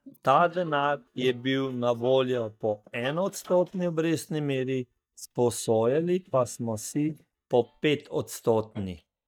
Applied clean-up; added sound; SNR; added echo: neural mask model DeepFilterNet 3.